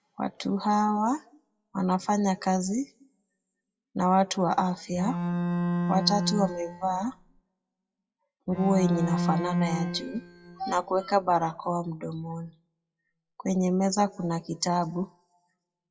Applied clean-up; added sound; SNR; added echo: classical method WPE with log-MMSE.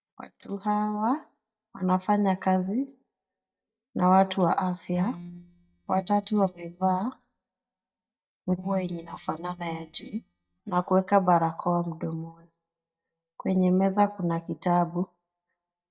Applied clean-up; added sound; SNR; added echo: neural mask model DeepFilterNet 3.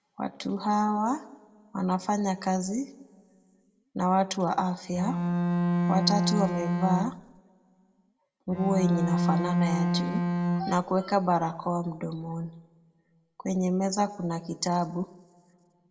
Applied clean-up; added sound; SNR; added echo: none; Bowed string instrument; -3 dB; reverberation time 0.7 s.